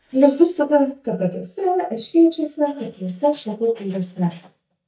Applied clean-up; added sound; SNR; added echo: neural mask model DeepFilterNet 3.